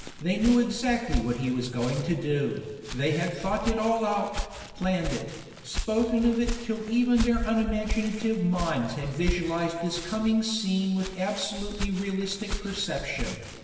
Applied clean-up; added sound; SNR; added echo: none; Walk, footsteps; 8 dB; reverberation time 1.4 s.